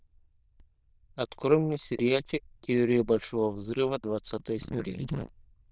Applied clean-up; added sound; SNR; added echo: neural diffusion model UNIVERSE++.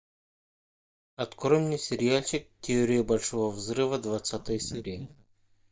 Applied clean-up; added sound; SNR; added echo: neural mask model DeepFilterNet 3.